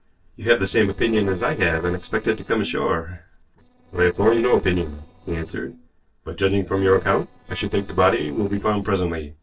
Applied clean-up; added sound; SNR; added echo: neural separator model SepFormer DNS4.